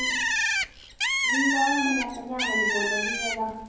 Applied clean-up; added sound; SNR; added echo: none; Bird; -3 dB; reverberation time 0.9 s.